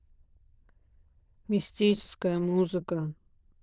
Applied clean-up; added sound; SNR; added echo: neural diffusion model UNIVERSE++.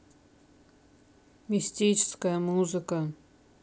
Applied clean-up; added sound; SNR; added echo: none; none; none; none.